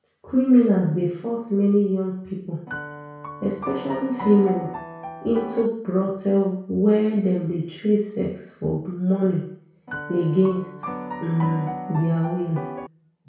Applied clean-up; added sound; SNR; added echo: none; Piano; 10 dB; reverberation time 0.6 s.